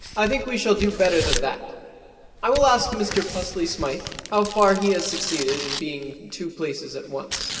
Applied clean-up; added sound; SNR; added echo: none; Tearing; 9 dB; reverberation time 2.0 s.